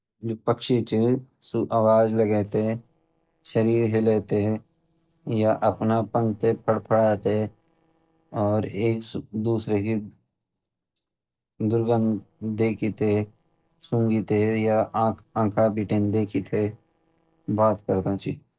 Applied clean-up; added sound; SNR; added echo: neural separator model SepFormer DNS4.